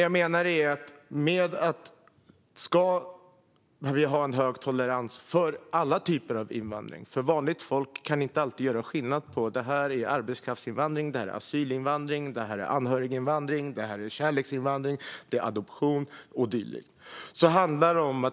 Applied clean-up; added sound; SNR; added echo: none; none; none; none.